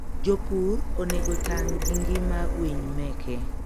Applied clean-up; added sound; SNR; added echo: none; Printer; -4 dB; none.